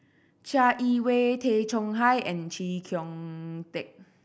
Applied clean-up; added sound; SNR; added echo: none; none; none; none.